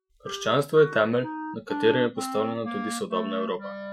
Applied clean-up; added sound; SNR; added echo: classical method Wiener filter.